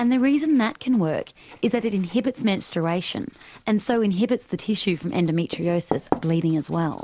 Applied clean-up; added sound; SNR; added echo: none; Writing; 15 dB; none.